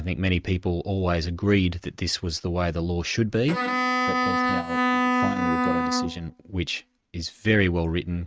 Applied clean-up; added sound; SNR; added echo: neural mask model RNNoise.